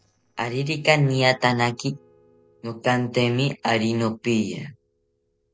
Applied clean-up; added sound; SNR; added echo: neural separator model SepFormer DNS4.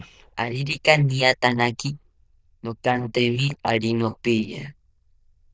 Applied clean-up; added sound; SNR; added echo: neural diffusion model UNIVERSE++.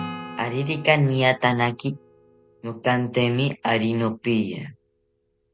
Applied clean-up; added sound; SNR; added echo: none; Acoustic guitar / Strum; 18 dB; none.